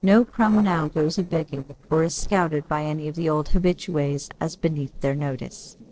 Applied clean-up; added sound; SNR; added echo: neural separator model SepFormer DNS4.